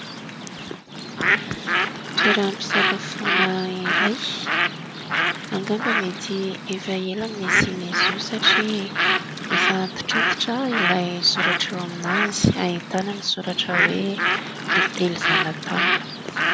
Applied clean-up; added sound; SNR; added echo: none; Bird; -2 dB; none.